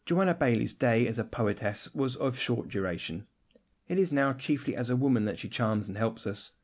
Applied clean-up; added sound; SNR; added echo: none; none; none; none.